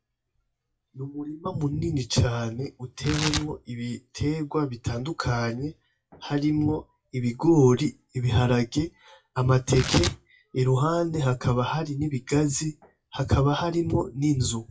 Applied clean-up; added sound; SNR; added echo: classical method WPE with log-MMSE.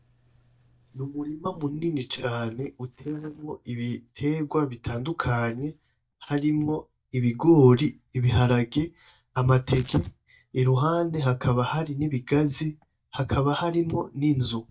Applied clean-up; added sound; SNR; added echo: neural mask model DeepFilterNet 3.